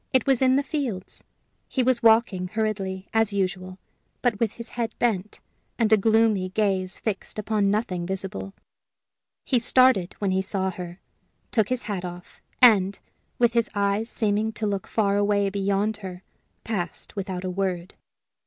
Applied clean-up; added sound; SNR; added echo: none; none; none; none.